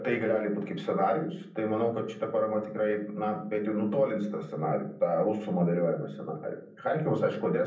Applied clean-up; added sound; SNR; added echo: none; none; none; reverberation time 0.6 s.